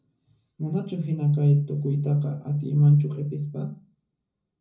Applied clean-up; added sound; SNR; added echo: none; none; none; reverberation time 0.4 s.